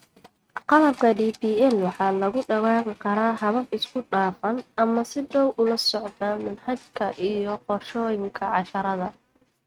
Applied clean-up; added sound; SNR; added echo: neural mask model RNNoise.